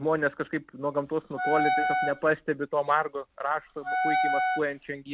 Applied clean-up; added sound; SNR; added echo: none; Wind instrument, woodwind instrument; -1 dB; none.